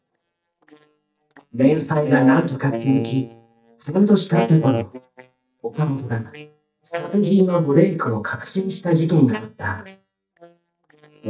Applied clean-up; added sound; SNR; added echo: neural mask model DeepFilterNet 3.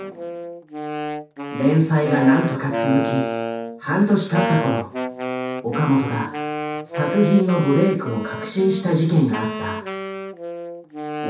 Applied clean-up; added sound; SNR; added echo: none; Wind instrument, woodwind instrument; 6 dB; reverberation time 0.7 s.